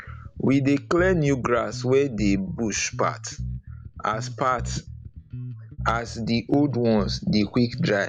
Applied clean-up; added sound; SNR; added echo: none; Bass guitar; 11 dB; none.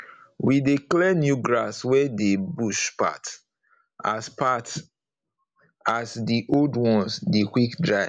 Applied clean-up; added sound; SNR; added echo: none; none; none; none.